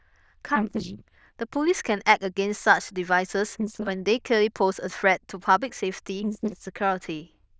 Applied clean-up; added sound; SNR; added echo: neural diffusion model UNIVERSE++.